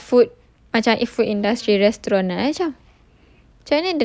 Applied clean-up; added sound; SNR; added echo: none; none; none; none.